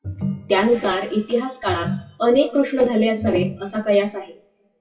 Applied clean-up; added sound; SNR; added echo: classical method WPE with log-MMSE.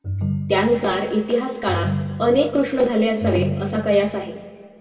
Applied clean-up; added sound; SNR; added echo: none; Ringtone; 7 dB; reverberation time 1.7 s.